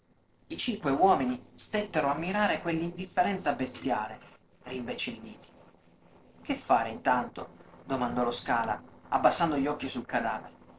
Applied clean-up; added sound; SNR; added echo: neural separator model SepFormer DNS4.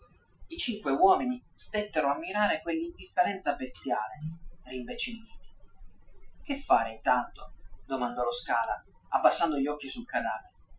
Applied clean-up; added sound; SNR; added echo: classical method Wiener filter.